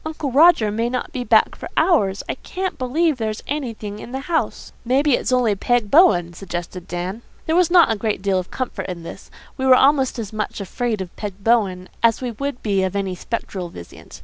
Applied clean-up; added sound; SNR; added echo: none; none; none; none.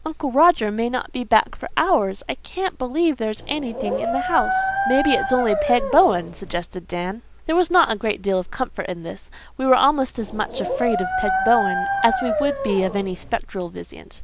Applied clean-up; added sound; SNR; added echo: none; Dog; 3 dB; none.